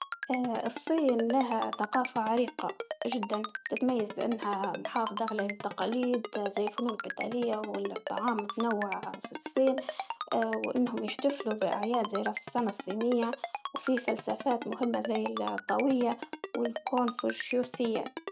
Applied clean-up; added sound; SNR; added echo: none; Ringtone; 8 dB; none.